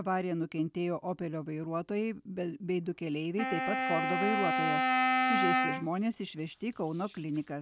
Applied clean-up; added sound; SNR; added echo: none; Wind instrument, woodwind instrument; -3 dB; none.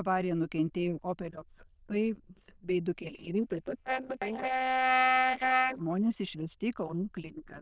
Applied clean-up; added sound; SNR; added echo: neural diffusion model UNIVERSE++.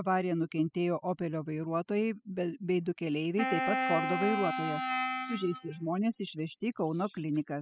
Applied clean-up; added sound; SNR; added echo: classical method spectral subtraction.